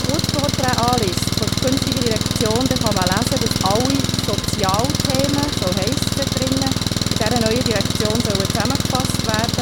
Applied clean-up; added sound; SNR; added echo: none; Engine; -3 dB; none.